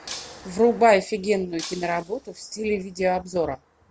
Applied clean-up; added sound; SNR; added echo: none; Shatter; 17 dB; none.